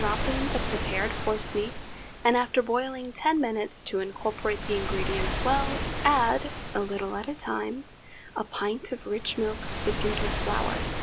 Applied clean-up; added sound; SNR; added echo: none; Waves, surf; 3 dB; none.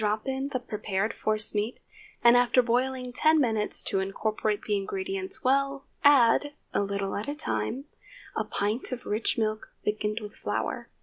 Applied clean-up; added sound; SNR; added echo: none; none; none; none.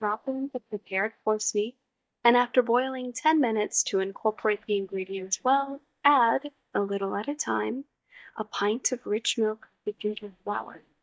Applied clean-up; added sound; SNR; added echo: neural mask model DeepFilterNet 3.